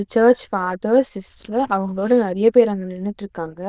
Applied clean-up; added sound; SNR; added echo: neural diffusion model UNIVERSE++.